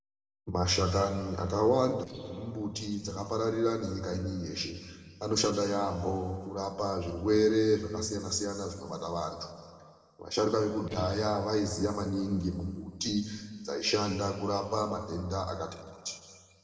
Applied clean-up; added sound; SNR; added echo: neural separator model SepFormer DNS4.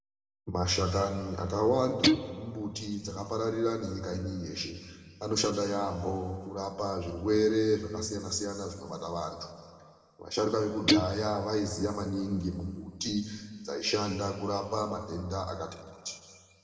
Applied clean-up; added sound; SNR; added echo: none; Guitar; 0 dB; reverberation time 2.0 s.